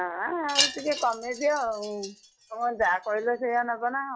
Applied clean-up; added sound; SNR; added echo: classical method log-MMSE.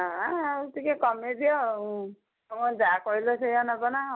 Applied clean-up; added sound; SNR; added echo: none; none; none; none.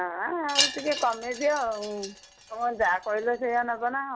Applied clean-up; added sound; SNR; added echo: none; Wind chime; 6 dB; none.